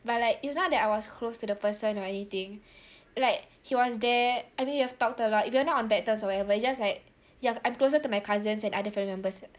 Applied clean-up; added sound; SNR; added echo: none; none; none; none.